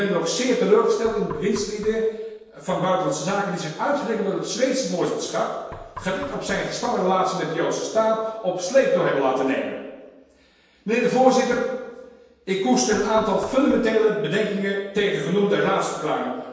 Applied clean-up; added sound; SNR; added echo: neural separator model SepFormer DNS4.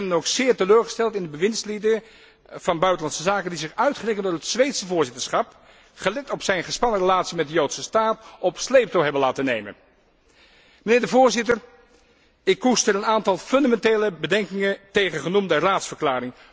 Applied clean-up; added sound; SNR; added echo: none; none; none; none.